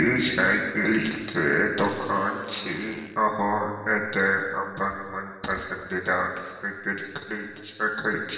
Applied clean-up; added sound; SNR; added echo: none; Fart; 19 dB; reverberation time 1.4 s.